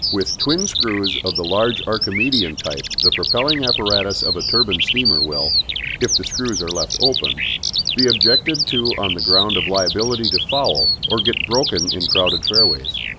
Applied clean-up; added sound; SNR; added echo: none; Bird vocalization, bird call, bird song; -3 dB; none.